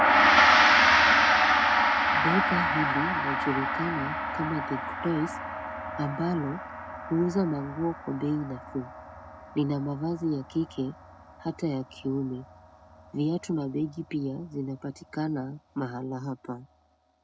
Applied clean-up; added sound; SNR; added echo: none; Gong; -4 dB; none.